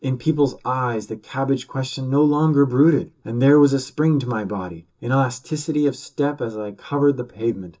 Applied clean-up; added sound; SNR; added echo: none; none; none; reverberation time 0.2 s.